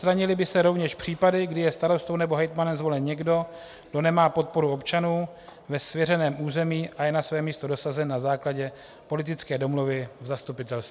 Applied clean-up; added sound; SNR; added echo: none; none; none; none.